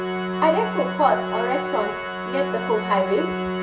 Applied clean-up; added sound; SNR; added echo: none; Organ; 3 dB; reverberation time 0.1 s.